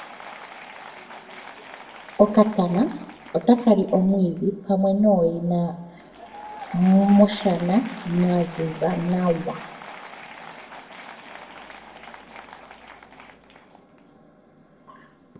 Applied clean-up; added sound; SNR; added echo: none; Applause / Crowd; 19 dB; reverberation time 0.7 s.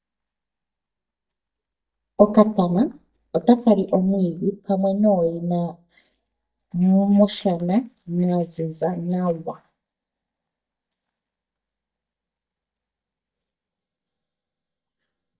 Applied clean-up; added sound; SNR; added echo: neural mask model DeepFilterNet 3.